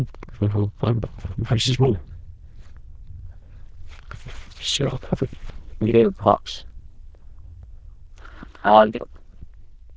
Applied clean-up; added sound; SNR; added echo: neural diffusion model UNIVERSE++.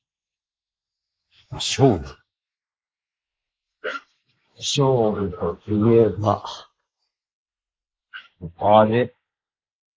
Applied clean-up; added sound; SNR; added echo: neural mask model Resemble Enhance denoiser.